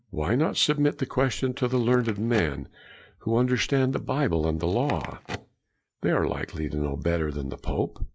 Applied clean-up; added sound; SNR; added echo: neural mask model Resemble Enhance denoiser.